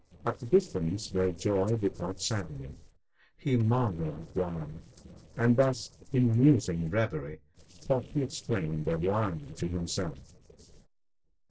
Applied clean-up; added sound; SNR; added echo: neural separator model SepFormer DNS4.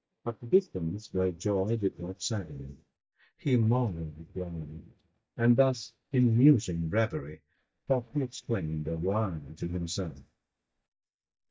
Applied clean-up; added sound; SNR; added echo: neural mask model DeepFilterNet 3.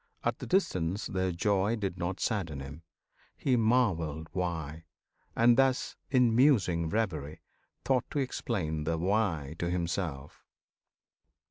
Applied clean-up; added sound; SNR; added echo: none; none; none; none.